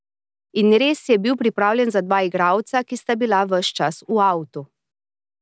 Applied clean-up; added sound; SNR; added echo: none; none; none; none.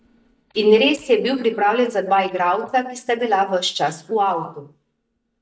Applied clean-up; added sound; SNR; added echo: neural mask model DeepFilterNet 3.